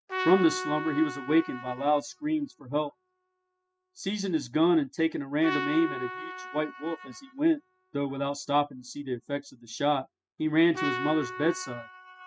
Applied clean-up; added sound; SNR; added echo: classical method spectral subtraction.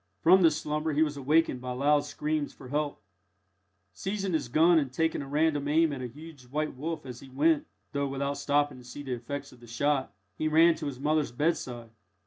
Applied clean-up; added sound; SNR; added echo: none; none; none; none.